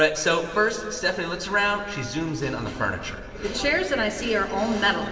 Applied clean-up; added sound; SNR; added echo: none; none; none; reverberation time 2.9 s.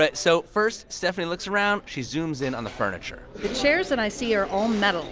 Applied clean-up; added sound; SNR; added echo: none; none; none; none.